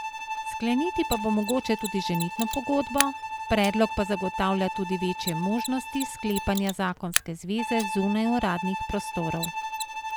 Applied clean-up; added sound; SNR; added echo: none; Bowed string instrument + Mechanisms; 5 dB; none.